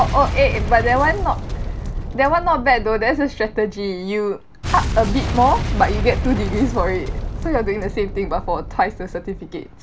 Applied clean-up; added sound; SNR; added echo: none; Boom; 4 dB; none.